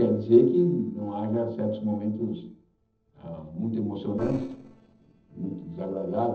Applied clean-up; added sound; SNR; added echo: neural separator model SepFormer DNS4.